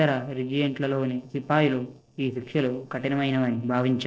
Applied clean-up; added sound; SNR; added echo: neural separator model SepFormer DNS4.